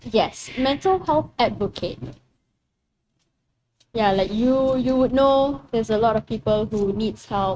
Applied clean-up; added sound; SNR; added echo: neural mask model RNNoise.